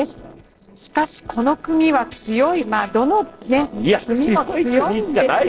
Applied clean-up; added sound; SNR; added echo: neural separator model SepFormer DNS4.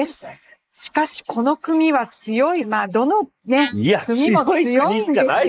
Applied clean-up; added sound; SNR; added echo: neural mask model Resemble Enhance denoiser.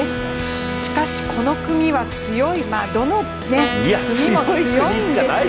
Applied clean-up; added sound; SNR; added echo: none; Wind instrument, woodwind instrument; 8 dB; none.